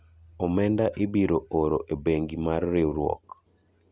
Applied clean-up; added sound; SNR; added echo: none; none; none; none.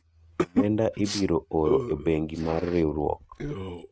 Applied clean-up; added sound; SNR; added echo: neural mask model RNNoise.